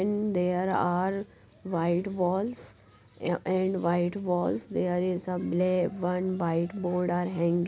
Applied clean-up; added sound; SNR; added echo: none; none; none; none.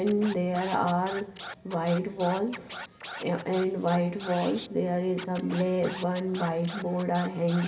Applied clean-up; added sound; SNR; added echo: none; Scratching (performance technique); 15 dB; reverberation time 0.6 s.